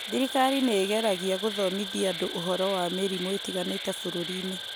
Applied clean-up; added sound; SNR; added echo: none; Insect; 8 dB; none.